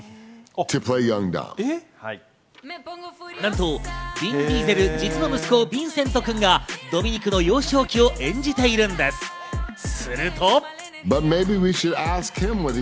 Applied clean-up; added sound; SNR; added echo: none; none; none; none.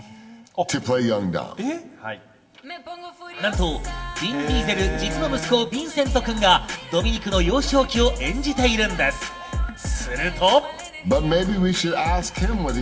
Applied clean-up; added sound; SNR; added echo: none; none; none; reverberation time 1.5 s.